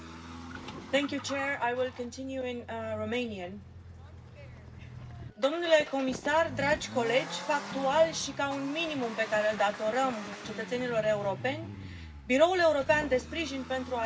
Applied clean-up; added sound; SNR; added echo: none; Accelerating, revving, vroom; 12 dB; reverberation time 0.4 s.